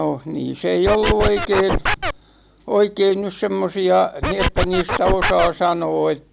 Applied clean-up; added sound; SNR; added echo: none; Scratching (performance technique); 1 dB; none.